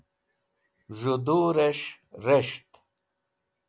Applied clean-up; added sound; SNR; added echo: none; none; none; none.